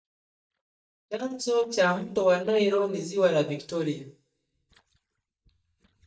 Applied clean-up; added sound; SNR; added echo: neural mask model DeepFilterNet 3.